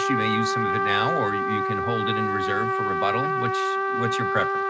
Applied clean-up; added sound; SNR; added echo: none; Trumpet; -4 dB; none.